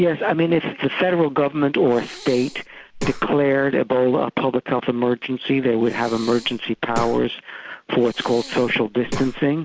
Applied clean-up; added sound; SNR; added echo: none; Breathing; 12 dB; none.